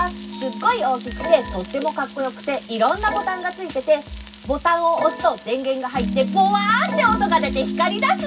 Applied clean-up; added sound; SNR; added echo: none; Frying (food); 16 dB; reverberation time 0.4 s.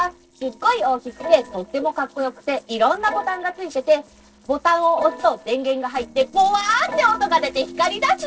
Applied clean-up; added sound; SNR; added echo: neural separator model SepFormer DNS4.